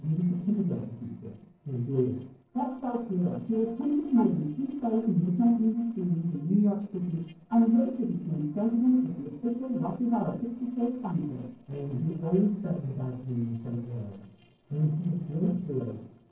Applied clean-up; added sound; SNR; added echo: neural separator model SepFormer DNS4.